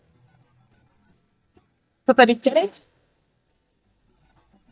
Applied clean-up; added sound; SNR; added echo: neural mask model DeepFilterNet 3.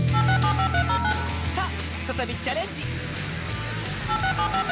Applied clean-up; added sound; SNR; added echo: none; Telephone + Guitar; -4 dB; none.